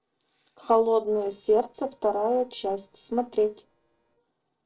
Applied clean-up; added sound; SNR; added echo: neural separator model SepFormer DNS4.